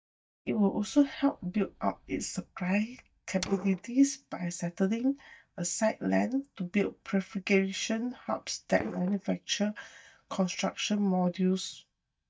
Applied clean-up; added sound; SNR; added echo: neural mask model DeepFilterNet 3.